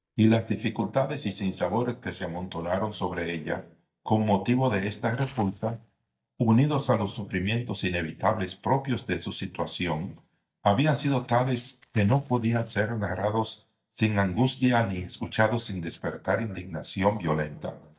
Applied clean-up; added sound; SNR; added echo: neural mask model DeepFilterNet 3.